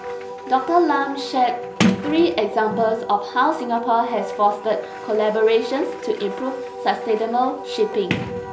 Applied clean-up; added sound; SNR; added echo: none; Wind instrument, woodwind instrument + Sliding door; 7 dB; none.